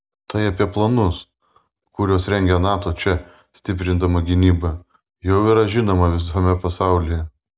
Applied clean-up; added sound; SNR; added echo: none; none; none; none.